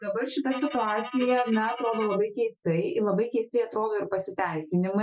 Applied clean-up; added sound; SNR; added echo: classical method Wiener filter.